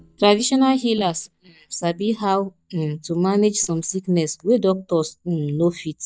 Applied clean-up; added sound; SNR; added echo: neural mask model DeepFilterNet 3.